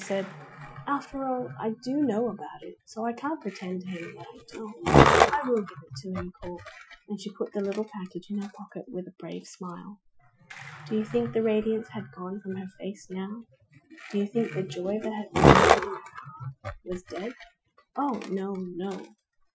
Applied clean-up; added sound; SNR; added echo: classical method Wiener filter.